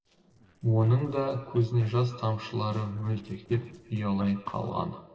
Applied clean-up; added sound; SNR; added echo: neural separator model SepFormer DNS4.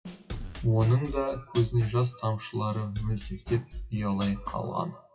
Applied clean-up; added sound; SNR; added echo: classical method WPE with log-MMSE.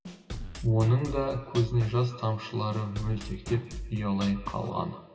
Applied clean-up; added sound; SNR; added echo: none; Drum kit; 11 dB; reverberation time 1.4 s.